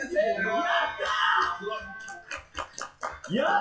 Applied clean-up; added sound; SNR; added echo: classical method WPE with log-MMSE.